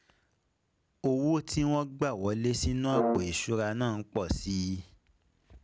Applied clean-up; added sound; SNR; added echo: none; Brass instrument; 1 dB; none.